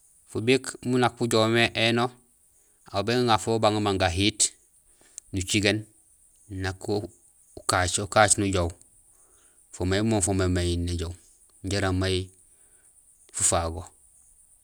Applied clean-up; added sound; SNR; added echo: none; none; none; none.